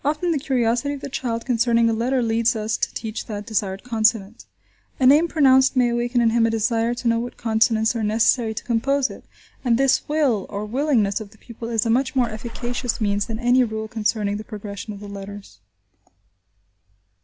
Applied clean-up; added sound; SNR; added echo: none; Water / Splash, splatter; 1 dB; none.